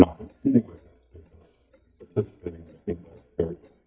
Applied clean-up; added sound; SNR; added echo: neural mask model DeepFilterNet 3.